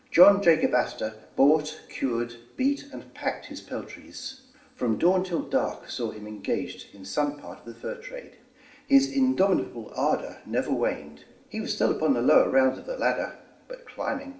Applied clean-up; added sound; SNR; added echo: none; none; none; reverberation time 1.7 s.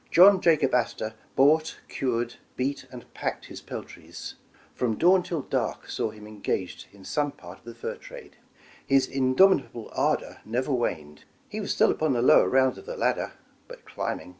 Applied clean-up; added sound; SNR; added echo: none; none; none; none.